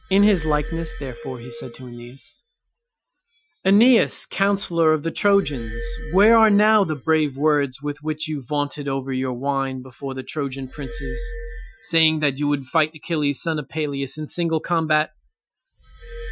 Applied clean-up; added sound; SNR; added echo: classical method Wiener filter.